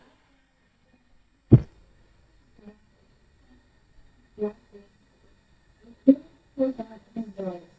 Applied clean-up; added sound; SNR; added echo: neural mask model DeepFilterNet 3.